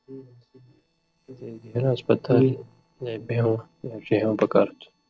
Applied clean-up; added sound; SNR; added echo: neural separator model SepFormer DNS4.